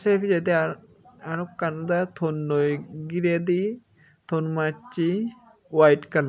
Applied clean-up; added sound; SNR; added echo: none; none; none; none.